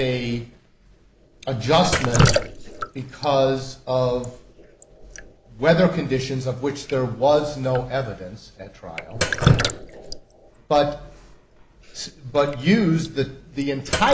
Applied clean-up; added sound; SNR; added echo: none; Drip; 5 dB; none.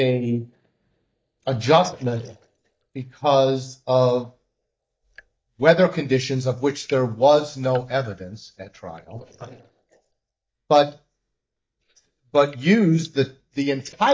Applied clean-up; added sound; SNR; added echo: neural mask model DeepFilterNet 3.